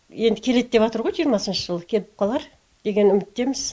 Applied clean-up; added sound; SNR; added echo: none; none; none; none.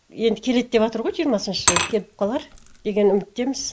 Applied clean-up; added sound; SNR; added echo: none; Glass / Liquid; 6 dB; none.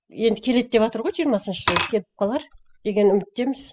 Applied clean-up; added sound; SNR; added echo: classical method spectral subtraction.